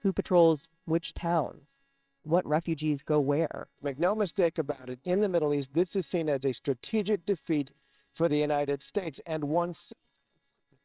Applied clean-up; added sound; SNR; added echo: neural separator model SepFormer WHAMR!.